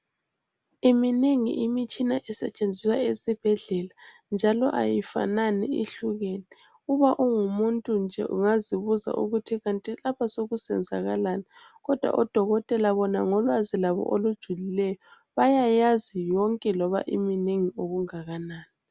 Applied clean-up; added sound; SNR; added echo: none; none; none; none.